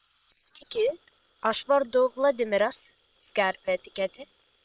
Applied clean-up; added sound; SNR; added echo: neural separator model SepFormer WHAM!.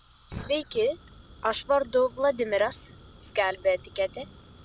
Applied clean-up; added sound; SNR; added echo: none; Fire; 19 dB; none.